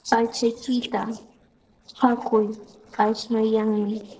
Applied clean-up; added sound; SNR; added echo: neural separator model SepFormer DNS4.